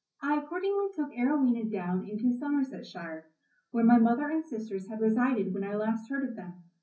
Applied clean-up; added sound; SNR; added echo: none; none; none; reverberation time 0.5 s.